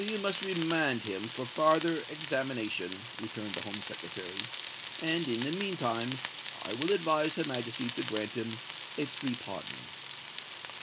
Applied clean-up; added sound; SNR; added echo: none; Frying (food); 0 dB; none.